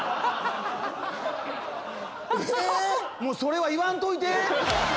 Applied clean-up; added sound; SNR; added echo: none; none; none; none.